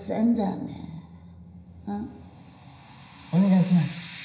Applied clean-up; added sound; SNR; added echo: none; none; none; reverberation time 0.9 s.